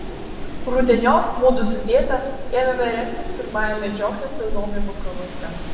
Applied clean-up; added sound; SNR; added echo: none; Wind; 3 dB; reverberation time 1.0 s.